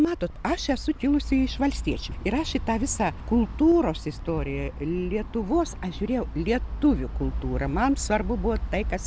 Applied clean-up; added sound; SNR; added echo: none; none; none; none.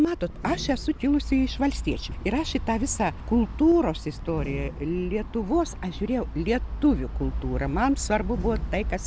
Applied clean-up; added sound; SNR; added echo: none; Slam; 20 dB; none.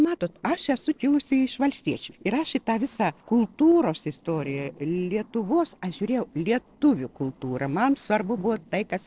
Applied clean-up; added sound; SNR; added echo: neural separator model SepFormer DNS4.